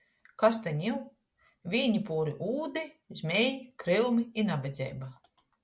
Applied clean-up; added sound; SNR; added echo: none; none; none; none.